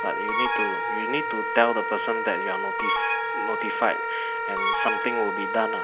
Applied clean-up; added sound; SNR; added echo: none; Alarm + Wind instrument, woodwind instrument; -2 dB; none.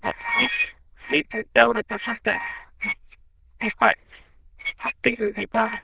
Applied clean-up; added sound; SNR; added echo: neural diffusion model UNIVERSE++.